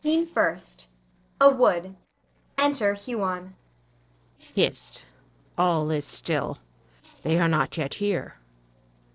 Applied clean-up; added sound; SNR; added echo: neural separator model SepFormer DNS4.